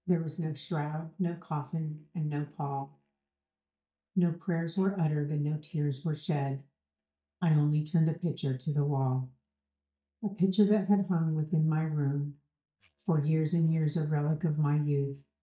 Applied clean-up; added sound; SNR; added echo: neural mask model DeepFilterNet 3.